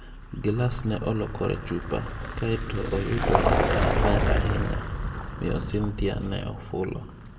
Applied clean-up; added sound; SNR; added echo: none; Vehicle; -1 dB; reverberation time 1.1 s.